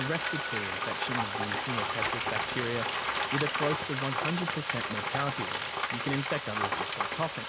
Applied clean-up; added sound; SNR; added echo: none; Bell / Doorbell + Frying (food); -3 dB; none.